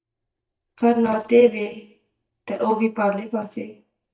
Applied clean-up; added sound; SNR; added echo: neural mask model DeepFilterNet 3.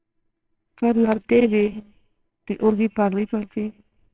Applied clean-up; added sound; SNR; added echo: neural separator model SepFormer WHAMR!.